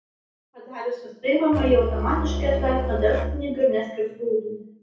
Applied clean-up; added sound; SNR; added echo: none; Musical instrument; 3 dB; reverberation time 0.6 s.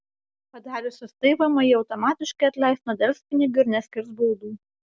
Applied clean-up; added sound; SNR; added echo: none; none; none; none.